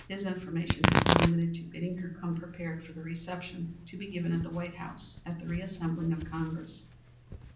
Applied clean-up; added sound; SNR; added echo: none; Tearing; 0 dB; reverberation time 0.6 s.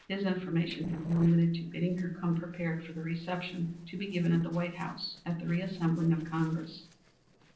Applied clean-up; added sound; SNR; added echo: neural separator model SepFormer DNS4.